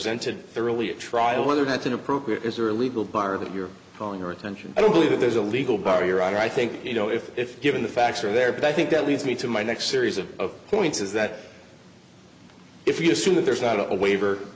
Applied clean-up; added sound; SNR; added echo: none; none; none; none.